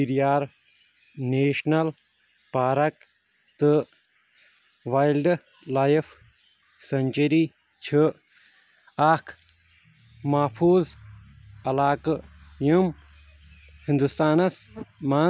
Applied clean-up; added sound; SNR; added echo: none; none; none; none.